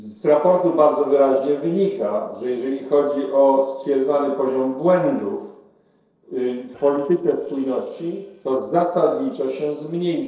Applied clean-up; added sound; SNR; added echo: neural separator model SepFormer DNS4.